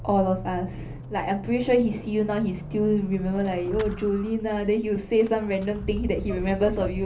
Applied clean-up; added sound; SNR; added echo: none; Squeak / Accelerating, revving, vroom / Vehicle; 11 dB; reverberation time 0.3 s.